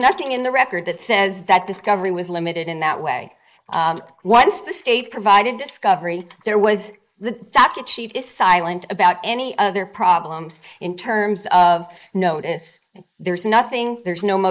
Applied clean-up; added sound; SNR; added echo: neural mask model Resemble Enhance denoiser.